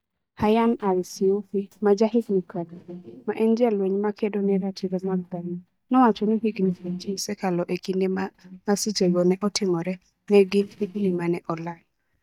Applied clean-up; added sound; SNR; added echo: neural mask model DeepFilterNet 3.